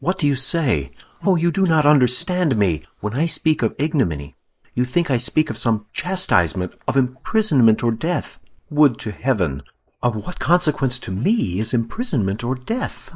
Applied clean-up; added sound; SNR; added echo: neural mask model Resemble Enhance denoiser.